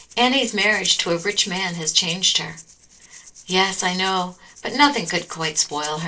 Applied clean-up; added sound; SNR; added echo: neural separator model SepFormer DNS4.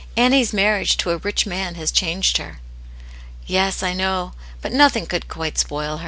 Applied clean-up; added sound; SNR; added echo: none; none; none; none.